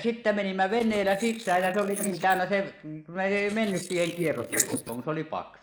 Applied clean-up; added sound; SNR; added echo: neural mask model Resemble Enhance denoiser.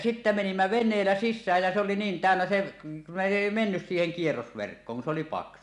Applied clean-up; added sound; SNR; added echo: none; none; none; none.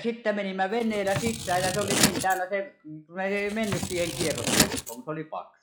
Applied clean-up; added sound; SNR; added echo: classical method log-MMSE.